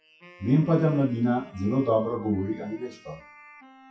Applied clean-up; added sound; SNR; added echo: classical method WPE with log-MMSE.